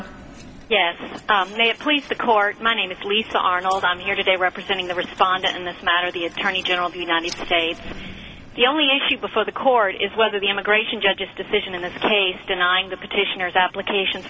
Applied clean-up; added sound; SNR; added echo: none; none; none; none.